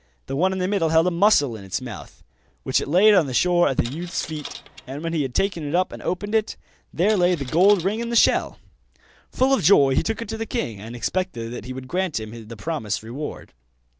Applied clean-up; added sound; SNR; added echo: none; Coin (dropping); 17 dB; none.